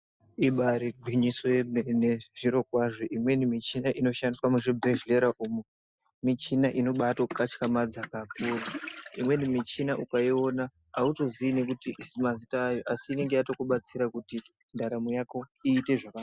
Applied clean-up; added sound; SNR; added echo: none; none; none; none.